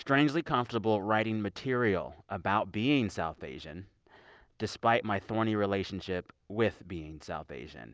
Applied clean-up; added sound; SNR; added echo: none; none; none; none.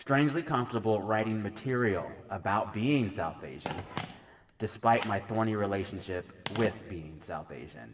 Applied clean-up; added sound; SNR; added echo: none; Telephone; 16 dB; reverberation time 3.0 s.